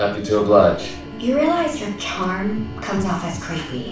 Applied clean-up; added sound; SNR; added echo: none; Organ; 17 dB; reverberation time 0.4 s.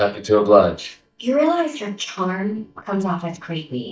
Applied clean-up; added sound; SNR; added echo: neural mask model DeepFilterNet 3.